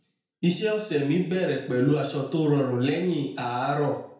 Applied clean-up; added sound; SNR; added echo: none; none; none; reverberation time 0.5 s.